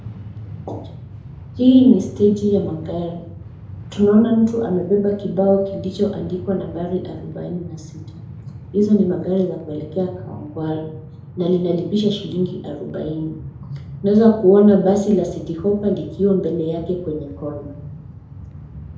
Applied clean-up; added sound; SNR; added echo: none; Train; 15 dB; reverberation time 2.6 s.